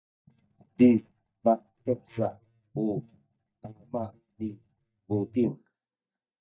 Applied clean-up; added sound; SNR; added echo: neural mask model DeepFilterNet 3.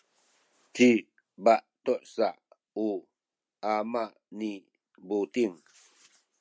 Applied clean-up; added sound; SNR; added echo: none; none; none; none.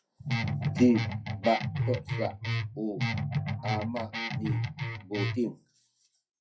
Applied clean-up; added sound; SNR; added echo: classical method WPE with log-MMSE.